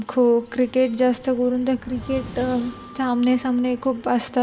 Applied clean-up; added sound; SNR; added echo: none; Sliding door; 10 dB; reverberation time 1.3 s.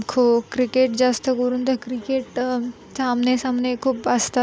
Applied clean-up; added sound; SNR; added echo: none; none; none; none.